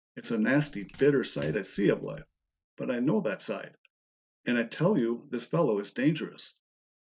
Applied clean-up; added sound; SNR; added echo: neural mask model DeepFilterNet 3.